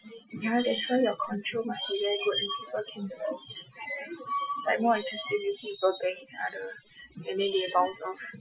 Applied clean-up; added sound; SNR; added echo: classical method Wiener filter.